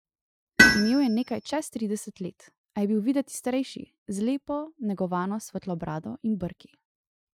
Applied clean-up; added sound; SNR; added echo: classical method Wiener filter.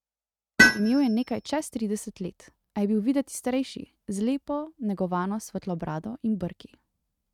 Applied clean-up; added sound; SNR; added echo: neural mask model RNNoise.